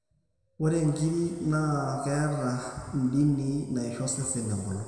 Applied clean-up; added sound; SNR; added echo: none; none; none; reverberation time 2.3 s.